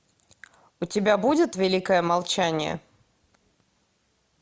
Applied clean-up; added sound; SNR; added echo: none; none; none; none.